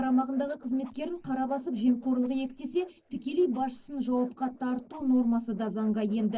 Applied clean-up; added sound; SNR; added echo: neural separator model SepFormer DNS4.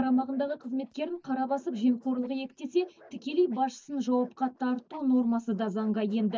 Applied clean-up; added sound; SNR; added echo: neural mask model DeepFilterNet 3.